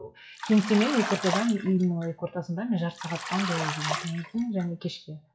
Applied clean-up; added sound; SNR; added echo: classical method WPE with log-MMSE.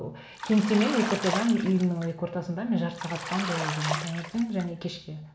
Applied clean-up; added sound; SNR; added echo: none; Bathtub (filling or washing); 8 dB; reverberation time 0.6 s.